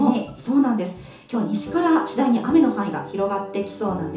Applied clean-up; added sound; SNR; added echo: none; none; none; reverberation time 0.7 s.